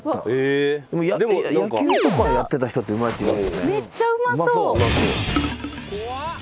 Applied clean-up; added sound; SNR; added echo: none; none; none; none.